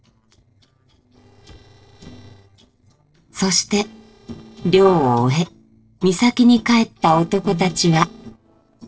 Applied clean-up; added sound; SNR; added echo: neural separator model SepFormer DNS4.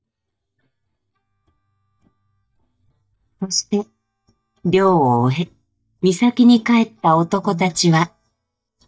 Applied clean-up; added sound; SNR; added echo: neural mask model DeepFilterNet 3.